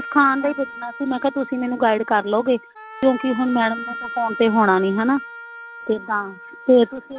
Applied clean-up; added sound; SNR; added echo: none; Wind instrument, woodwind instrument; 14 dB; none.